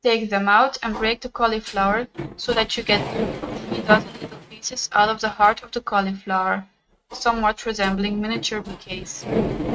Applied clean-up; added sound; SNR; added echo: neural mask model RNNoise.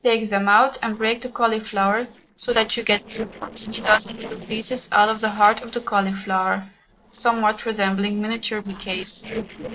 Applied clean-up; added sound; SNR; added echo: neural separator model SepFormer DNS4.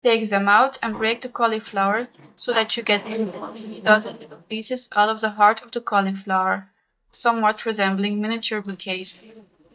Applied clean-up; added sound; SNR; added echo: neural mask model DeepFilterNet 3.